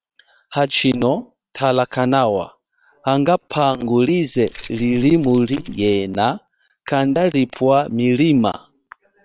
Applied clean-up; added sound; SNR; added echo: neural separator model SepFormer WHAM!.